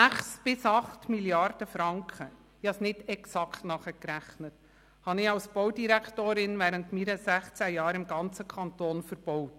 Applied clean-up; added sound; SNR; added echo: none; none; none; none.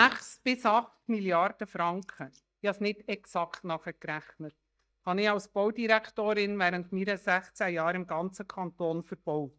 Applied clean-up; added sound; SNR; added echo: neural mask model DeepFilterNet 3.